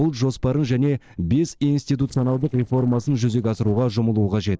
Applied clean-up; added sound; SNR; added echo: neural separator model SepFormer DNS4.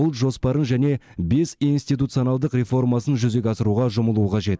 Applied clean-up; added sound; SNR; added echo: none; none; none; none.